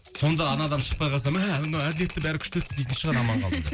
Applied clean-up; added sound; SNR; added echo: none; Typewriter; 17 dB; none.